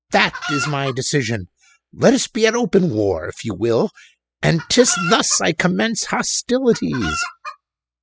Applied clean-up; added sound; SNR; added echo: classical method spectral subtraction.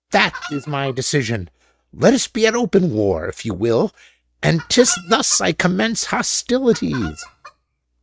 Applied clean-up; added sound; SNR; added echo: neural mask model RNNoise.